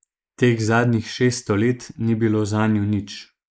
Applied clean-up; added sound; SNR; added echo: neural mask model Resemble Enhance denoiser.